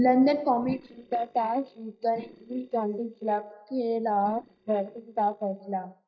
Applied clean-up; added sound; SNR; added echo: neural mask model DeepFilterNet 3.